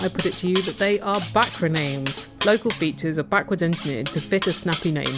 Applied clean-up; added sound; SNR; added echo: none; Cutlery, silverware; 8 dB; none.